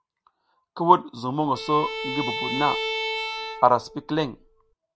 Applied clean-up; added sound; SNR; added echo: none; Bowed string instrument; 6 dB; none.